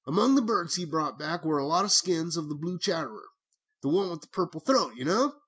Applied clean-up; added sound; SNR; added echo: none; none; none; none.